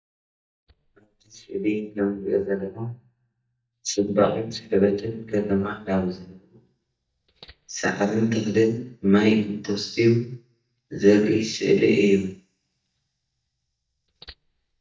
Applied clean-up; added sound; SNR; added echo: neural mask model DeepFilterNet 3.